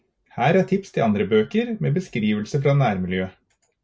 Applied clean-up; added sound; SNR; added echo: none; none; none; none.